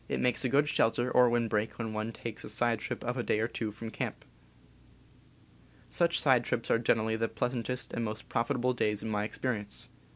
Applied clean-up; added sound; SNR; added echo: none; none; none; none.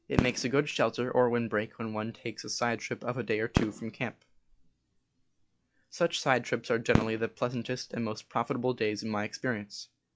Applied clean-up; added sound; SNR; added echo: classical method log-MMSE.